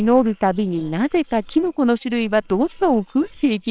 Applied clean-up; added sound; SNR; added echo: neural separator model SepFormer WHAMR!.